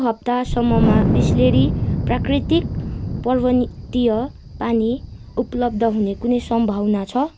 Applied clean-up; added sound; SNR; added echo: none; Wind; 3 dB; none.